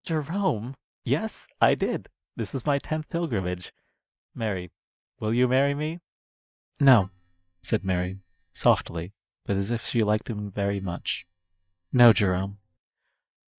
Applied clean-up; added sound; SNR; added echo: neural mask model DeepFilterNet 3.